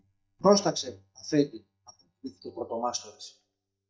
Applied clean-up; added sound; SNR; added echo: neural mask model DeepFilterNet 3.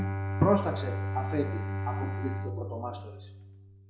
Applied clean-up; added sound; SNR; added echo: none; Bowed string instrument; 1 dB; reverberation time 0.6 s.